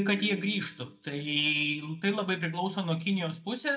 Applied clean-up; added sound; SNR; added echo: neural mask model DeepFilterNet 3.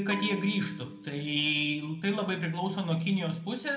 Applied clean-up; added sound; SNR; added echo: none; Bell; 16 dB; reverberation time 1.6 s.